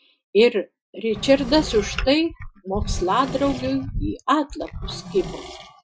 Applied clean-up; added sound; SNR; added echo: classical method Wiener filter.